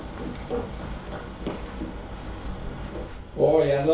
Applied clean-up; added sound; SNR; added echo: none; Walk, footsteps; 17 dB; reverberation time 0.3 s.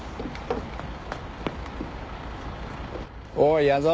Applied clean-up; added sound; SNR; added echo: none; none; none; none.